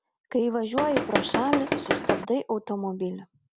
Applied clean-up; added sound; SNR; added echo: none; Tools; -1 dB; none.